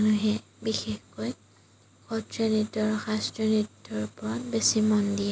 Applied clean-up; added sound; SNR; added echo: none; none; none; none.